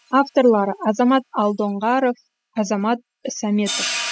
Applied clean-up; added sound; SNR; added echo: classical method spectral subtraction.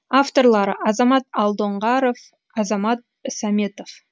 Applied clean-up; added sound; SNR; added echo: none; none; none; none.